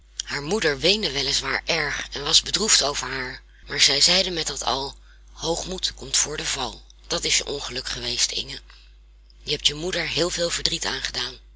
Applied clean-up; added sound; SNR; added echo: none; none; none; none.